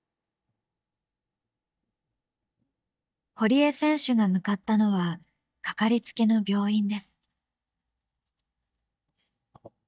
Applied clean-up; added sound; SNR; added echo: neural mask model DeepFilterNet 3.